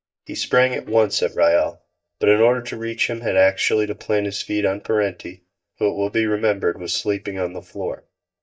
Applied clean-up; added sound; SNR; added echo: neural mask model DeepFilterNet 3.